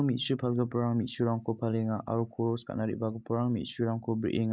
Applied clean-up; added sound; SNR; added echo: neural mask model Resemble Enhance denoiser.